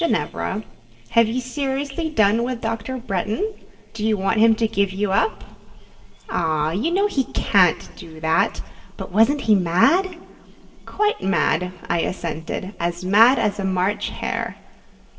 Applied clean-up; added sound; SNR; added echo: neural separator model SepFormer DNS4.